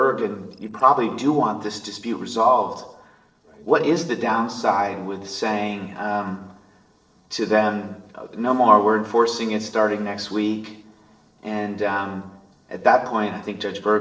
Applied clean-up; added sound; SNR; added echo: neural separator model SepFormer DNS4.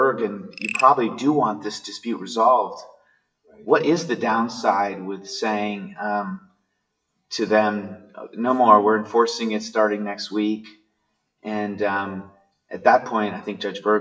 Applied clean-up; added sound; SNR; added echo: classical method WPE with log-MMSE.